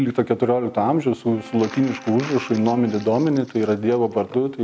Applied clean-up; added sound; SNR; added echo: none; Crumpling, crinkling + Wind instrument, woodwind instrument; 20 dB; none.